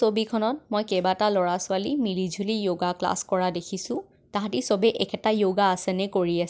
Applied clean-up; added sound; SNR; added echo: none; none; none; none.